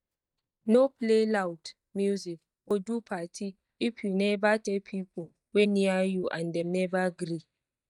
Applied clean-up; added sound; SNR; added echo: neural mask model DeepFilterNet 3.